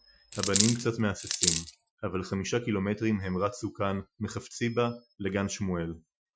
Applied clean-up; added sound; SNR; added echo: classical method Wiener filter.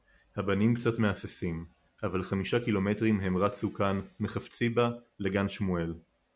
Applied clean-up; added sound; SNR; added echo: none; none; none; none.